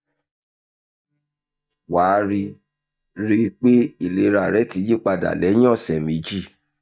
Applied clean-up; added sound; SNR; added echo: neural mask model DeepFilterNet 3.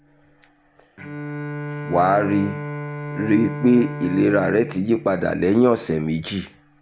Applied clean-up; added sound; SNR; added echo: none; Bowed string instrument; 10 dB; none.